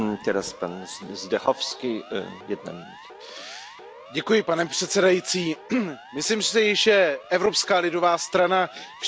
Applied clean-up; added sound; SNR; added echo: none; Siren; 20 dB; none.